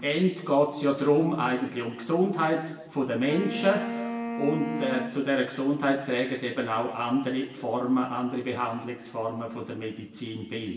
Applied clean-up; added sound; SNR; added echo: none; Wind instrument, woodwind instrument; 7 dB; reverberation time 1.0 s.